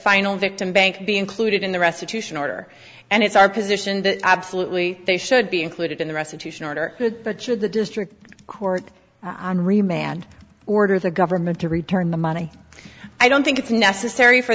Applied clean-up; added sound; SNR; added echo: none; none; none; none.